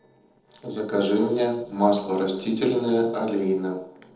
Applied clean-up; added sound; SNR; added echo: neural separator model SepFormer DNS4.